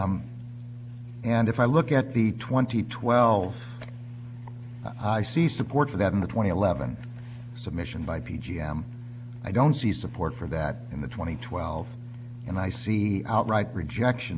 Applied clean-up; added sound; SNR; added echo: none; none; none; none.